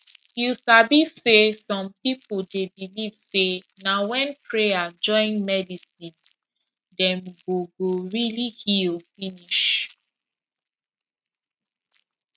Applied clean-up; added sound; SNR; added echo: neural mask model RNNoise.